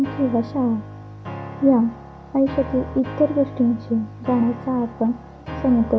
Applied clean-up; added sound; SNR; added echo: none; Piano; 12 dB; none.